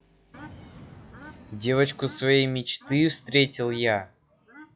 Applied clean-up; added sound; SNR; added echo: classical method log-MMSE.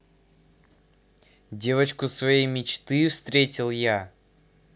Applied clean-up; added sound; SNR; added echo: none; none; none; none.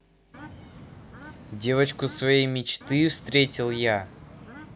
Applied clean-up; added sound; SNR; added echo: none; Bird / Fowl; 17 dB; none.